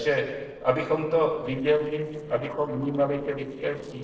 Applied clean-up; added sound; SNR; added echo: neural separator model SepFormer DNS4.